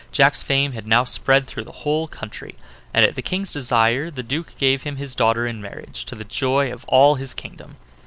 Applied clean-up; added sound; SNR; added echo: none; none; none; none.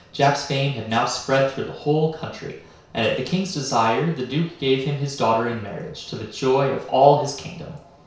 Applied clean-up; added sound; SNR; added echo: none; none; none; reverberation time 0.6 s.